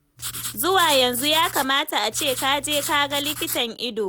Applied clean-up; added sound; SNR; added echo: none; Writing; 10 dB; none.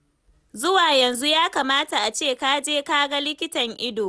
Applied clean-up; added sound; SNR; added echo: none; none; none; none.